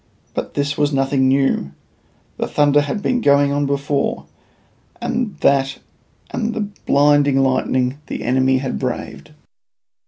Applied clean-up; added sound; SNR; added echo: none; none; none; none.